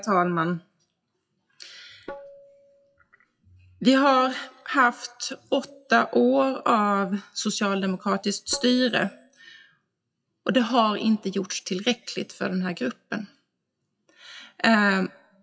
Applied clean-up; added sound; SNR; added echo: classical method WPE with log-MMSE.